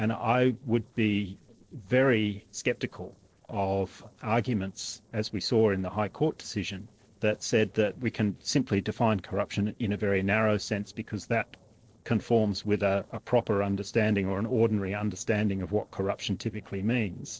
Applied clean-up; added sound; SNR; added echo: neural separator model SepFormer DNS4.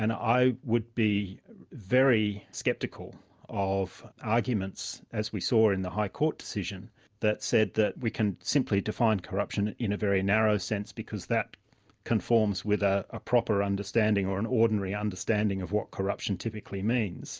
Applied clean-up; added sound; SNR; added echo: none; none; none; none.